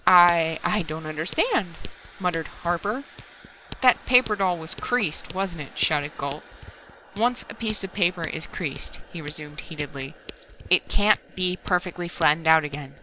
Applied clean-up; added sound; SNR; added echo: none; Scissors; 16 dB; none.